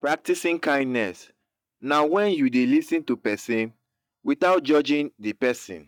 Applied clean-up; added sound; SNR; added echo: neural mask model DeepFilterNet 3.